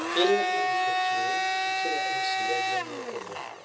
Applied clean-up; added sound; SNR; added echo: none; Domestic sounds, home sounds; -5 dB; reverberation time 2.3 s.